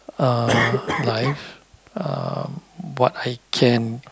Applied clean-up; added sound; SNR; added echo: none; Cough; 6 dB; none.